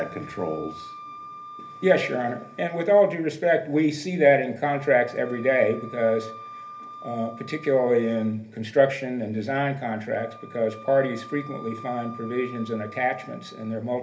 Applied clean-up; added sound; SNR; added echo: none; Wind instrument, woodwind instrument; 19 dB; reverberation time 0.3 s.